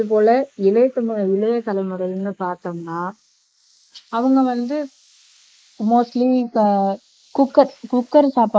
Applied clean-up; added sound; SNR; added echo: neural mask model Resemble Enhance denoiser.